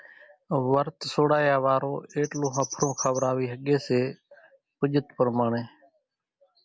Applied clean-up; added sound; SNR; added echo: none; none; none; none.